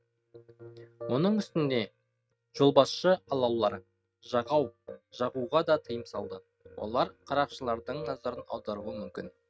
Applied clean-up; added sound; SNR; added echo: neural mask model RNNoise.